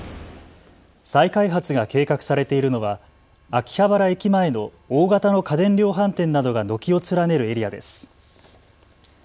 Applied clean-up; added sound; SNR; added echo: none; none; none; none.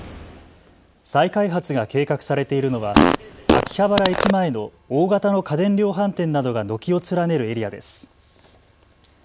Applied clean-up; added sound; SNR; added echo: none; Fart; -3 dB; none.